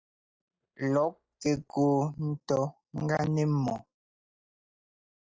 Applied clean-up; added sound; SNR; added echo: neural mask model DeepFilterNet 3.